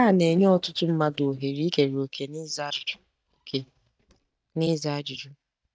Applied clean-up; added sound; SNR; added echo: neural mask model DeepFilterNet 3.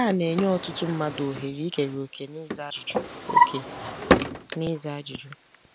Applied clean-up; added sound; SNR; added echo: none; Drawer open or close; -1 dB; none.